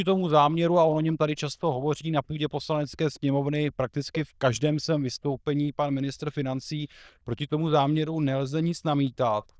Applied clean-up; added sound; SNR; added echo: neural diffusion model UNIVERSE++.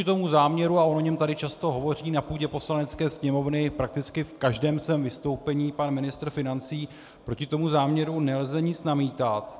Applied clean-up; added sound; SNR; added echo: none; none; none; none.